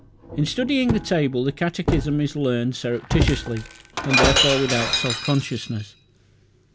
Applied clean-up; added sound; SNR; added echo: none; Shatter; 2 dB; none.